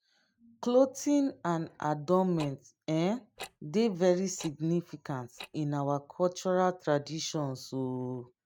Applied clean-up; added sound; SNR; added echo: neural mask model RNNoise.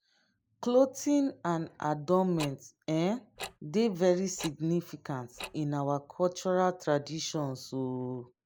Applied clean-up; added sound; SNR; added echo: neural mask model Resemble Enhance denoiser.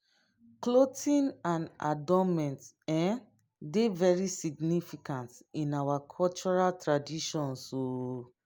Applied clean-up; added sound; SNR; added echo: none; none; none; none.